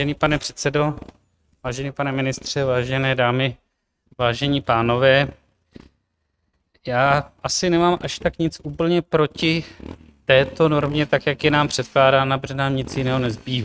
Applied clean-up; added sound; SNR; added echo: neural mask model RNNoise.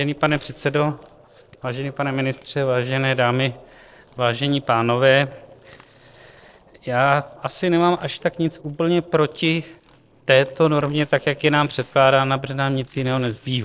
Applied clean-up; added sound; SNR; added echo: neural separator model SepFormer DNS4.